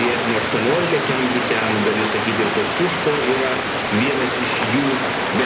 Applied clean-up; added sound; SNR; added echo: none; Stream; 0 dB; none.